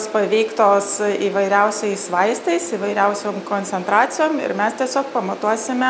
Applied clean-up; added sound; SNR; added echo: none; none; none; none.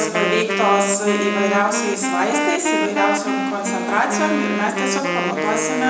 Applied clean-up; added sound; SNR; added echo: none; Wind instrument, woodwind instrument; 2 dB; reverberation time 0.9 s.